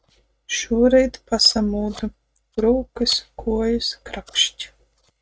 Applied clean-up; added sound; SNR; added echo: neural mask model RNNoise.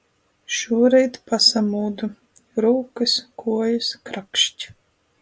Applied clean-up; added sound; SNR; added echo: none; none; none; none.